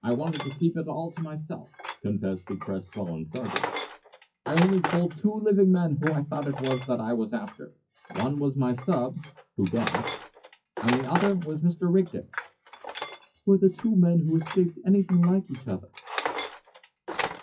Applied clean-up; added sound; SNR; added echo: classical method WPE with log-MMSE.